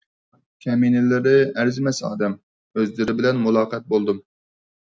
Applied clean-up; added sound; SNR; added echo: none; none; none; none.